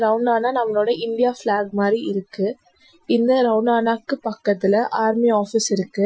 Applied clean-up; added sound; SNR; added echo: classical method Wiener filter.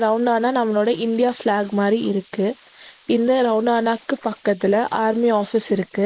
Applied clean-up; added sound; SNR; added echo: neural mask model Resemble Enhance denoiser.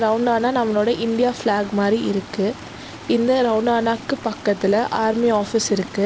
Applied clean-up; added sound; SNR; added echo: none; Stream; 16 dB; none.